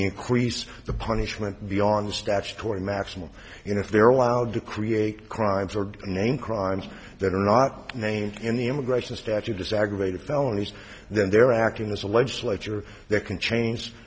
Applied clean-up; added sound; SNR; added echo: none; none; none; none.